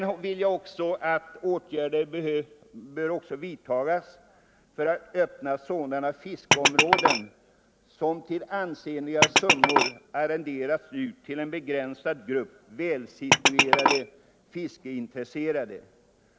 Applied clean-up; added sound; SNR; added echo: none; Glass; -3 dB; none.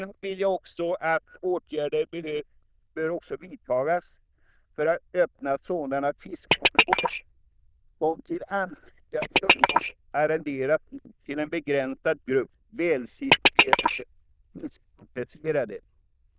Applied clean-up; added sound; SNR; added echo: neural diffusion model UNIVERSE++.